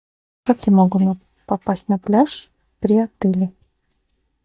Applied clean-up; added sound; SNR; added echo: neural mask model DeepFilterNet 3.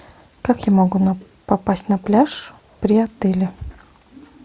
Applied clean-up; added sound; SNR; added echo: none; none; none; none.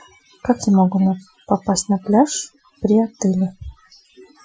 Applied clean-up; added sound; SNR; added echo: classical method Wiener filter.